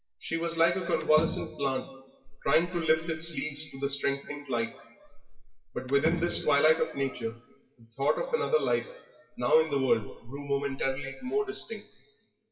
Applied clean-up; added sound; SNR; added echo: classical method WPE with log-MMSE.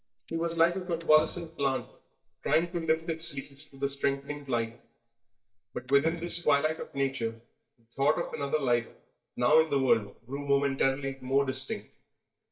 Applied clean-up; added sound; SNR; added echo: neural mask model DeepFilterNet 3.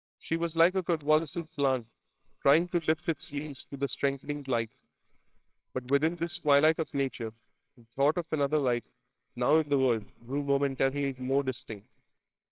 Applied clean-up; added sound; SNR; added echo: neural separator model SepFormer WHAMR!.